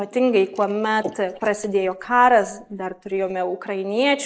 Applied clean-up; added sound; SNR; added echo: neural mask model Resemble Enhance denoiser.